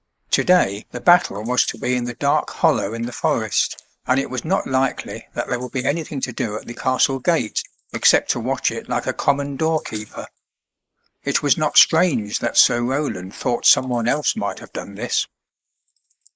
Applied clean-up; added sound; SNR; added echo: neural mask model Resemble Enhance denoiser.